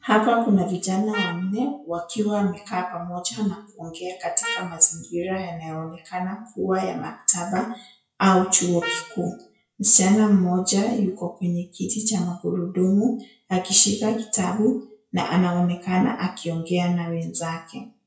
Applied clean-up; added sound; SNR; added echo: classical method WPE with log-MMSE.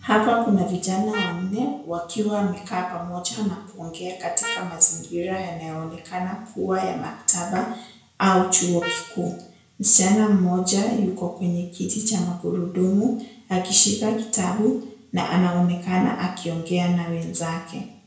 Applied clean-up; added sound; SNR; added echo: none; Trumpet; 12 dB; reverberation time 0.5 s.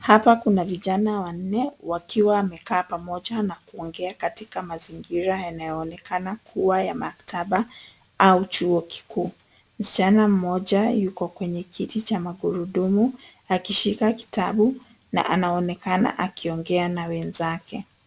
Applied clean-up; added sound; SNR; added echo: none; none; none; none.